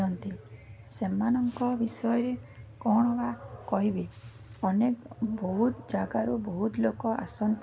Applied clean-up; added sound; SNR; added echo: none; none; none; none.